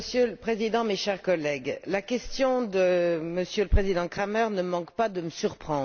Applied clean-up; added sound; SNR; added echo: none; none; none; none.